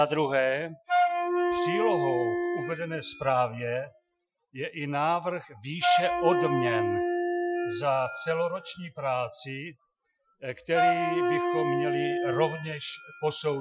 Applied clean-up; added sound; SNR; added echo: classical method Wiener filter.